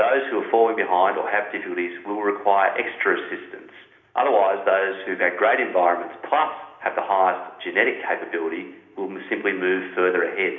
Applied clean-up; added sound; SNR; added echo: none; none; none; reverberation time 1.0 s.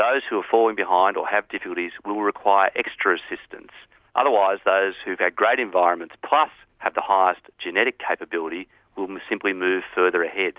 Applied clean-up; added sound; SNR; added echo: none; none; none; none.